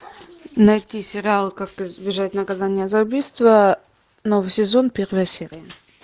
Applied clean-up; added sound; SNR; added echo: none; none; none; none.